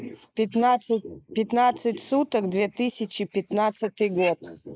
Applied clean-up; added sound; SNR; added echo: neural mask model Resemble Enhance denoiser.